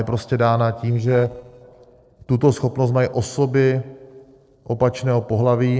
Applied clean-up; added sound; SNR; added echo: neural separator model SepFormer DNS4.